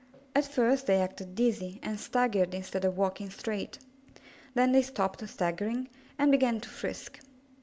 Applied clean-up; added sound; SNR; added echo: none; none; none; none.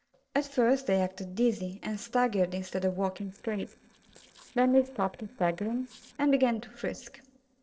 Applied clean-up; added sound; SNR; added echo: neural separator model SepFormer DNS4.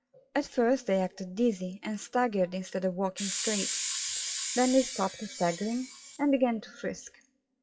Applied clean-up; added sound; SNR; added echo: classical method WPE with log-MMSE.